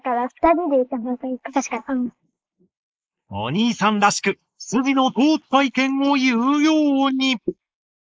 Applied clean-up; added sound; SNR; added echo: neural mask model Resemble Enhance denoiser.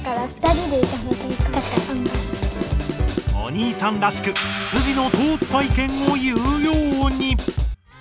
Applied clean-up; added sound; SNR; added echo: none; Drum kit; 1 dB; none.